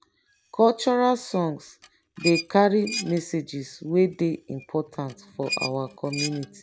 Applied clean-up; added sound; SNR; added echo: none; Squeak; 12 dB; none.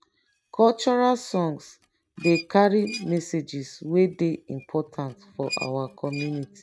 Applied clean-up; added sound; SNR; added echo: neural mask model RNNoise.